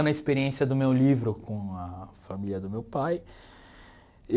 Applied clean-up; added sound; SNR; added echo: none; none; none; none.